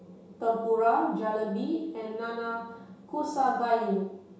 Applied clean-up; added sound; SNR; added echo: none; none; none; reverberation time 0.7 s.